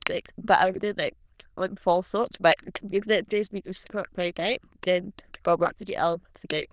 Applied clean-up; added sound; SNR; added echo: neural diffusion model UNIVERSE++.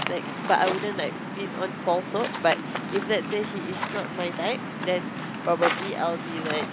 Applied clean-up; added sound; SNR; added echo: none; Waves, surf; 4 dB; none.